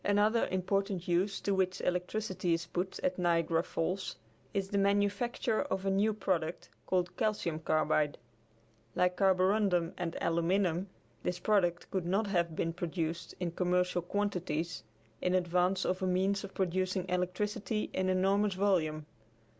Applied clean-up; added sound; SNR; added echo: none; none; none; none.